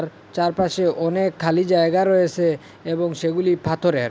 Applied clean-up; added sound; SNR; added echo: none; none; none; none.